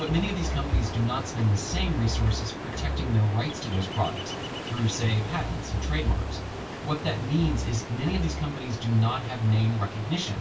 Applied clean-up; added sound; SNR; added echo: none; Ocean; 9 dB; reverberation time 0.2 s.